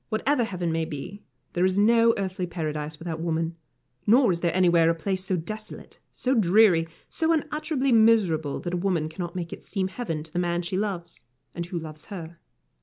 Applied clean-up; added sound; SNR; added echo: none; none; none; none.